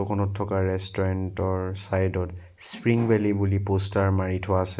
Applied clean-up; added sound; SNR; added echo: none; none; none; none.